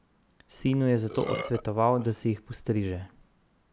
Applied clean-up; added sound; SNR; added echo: none; Burping, eructation; 14 dB; none.